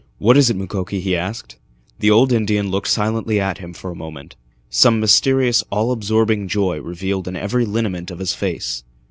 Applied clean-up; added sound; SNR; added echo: none; none; none; none.